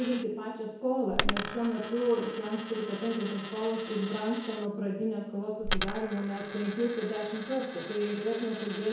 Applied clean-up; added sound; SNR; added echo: none; Coin (dropping); 6 dB; reverberation time 0.9 s.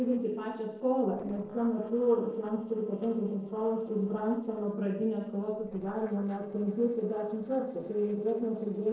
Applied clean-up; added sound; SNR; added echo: neural separator model SepFormer DNS4.